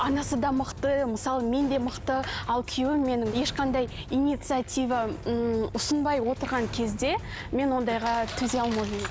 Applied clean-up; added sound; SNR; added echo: none; none; none; none.